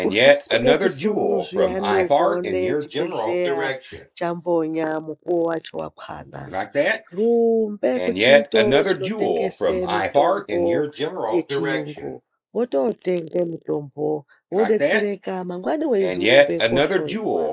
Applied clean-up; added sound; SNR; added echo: neural mask model Resemble Enhance denoiser.